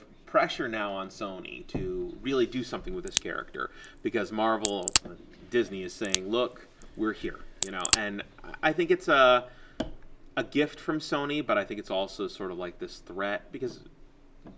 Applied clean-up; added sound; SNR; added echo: none; Crack; 3 dB; none.